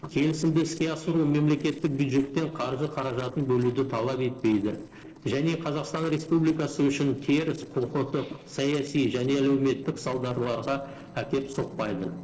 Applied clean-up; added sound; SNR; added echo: neural separator model SepFormer DNS4.